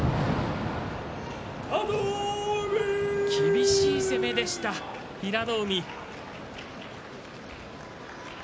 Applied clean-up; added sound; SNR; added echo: none; Thunder / Rain; 7 dB; none.